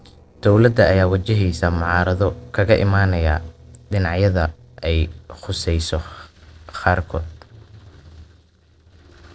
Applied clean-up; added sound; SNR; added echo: neural separator model SepFormer DNS4.